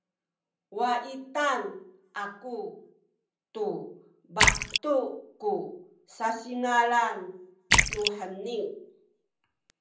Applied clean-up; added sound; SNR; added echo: none; Splash, splatter; -2 dB; reverberation time 0.6 s.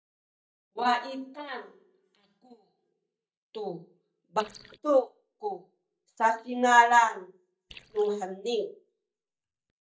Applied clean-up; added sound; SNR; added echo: neural mask model DeepFilterNet 3.